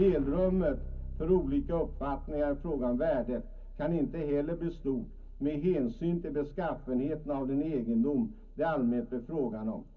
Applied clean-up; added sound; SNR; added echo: none; Keyboard (musical); 11 dB; reverberation time 0.4 s.